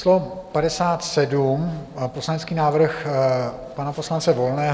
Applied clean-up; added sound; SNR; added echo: none; none; none; none.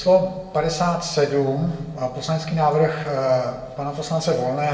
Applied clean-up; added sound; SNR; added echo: none; none; none; reverberation time 0.7 s.